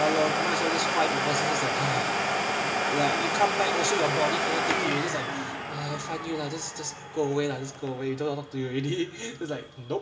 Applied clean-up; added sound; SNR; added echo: none; Domestic sounds, home sounds; -1 dB; reverberation time 1.8 s.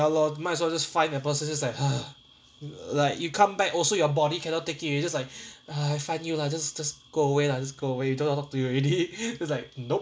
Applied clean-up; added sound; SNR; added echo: none; none; none; none.